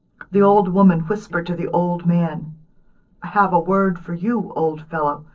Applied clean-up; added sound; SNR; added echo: neural separator model SepFormer DNS4.